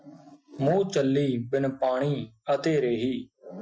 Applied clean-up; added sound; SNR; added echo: classical method Wiener filter.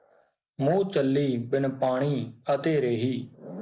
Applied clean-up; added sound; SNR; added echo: neural mask model Resemble Enhance denoiser.